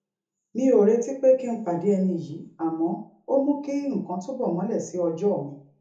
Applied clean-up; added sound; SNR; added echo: none; none; none; reverberation time 0.6 s.